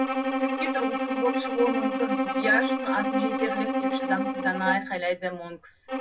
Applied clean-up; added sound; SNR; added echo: none; Bowed string instrument; -2 dB; reverberation time 0.4 s.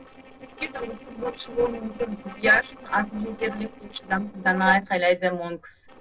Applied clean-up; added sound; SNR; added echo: neural separator model SepFormer DNS4.